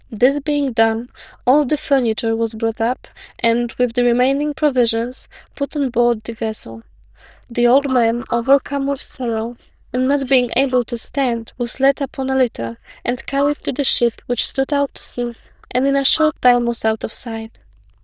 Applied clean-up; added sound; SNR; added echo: neural diffusion model UNIVERSE++.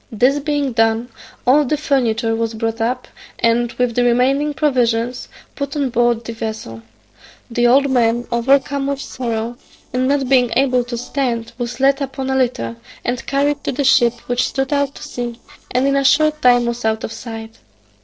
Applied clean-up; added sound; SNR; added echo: neural separator model SepFormer DNS4.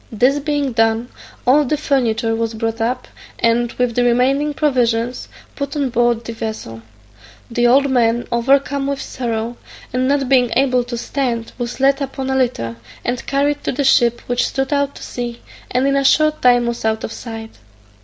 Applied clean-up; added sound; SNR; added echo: none; none; none; none.